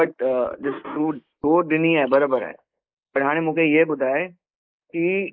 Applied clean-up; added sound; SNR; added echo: neural mask model Resemble Enhance denoiser.